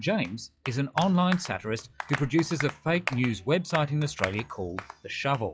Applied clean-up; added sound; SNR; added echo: classical method log-MMSE.